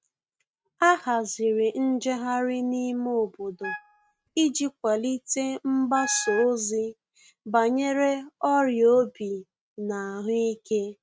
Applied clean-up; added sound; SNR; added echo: neural mask model RNNoise.